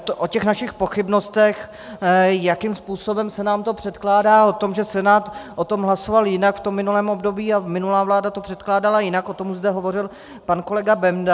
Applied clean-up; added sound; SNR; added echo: none; none; none; none.